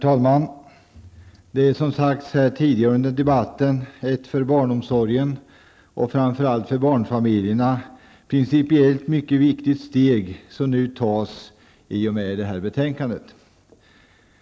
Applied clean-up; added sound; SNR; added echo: none; none; none; none.